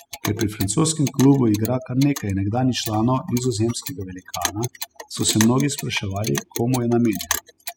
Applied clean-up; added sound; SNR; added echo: classical method spectral subtraction.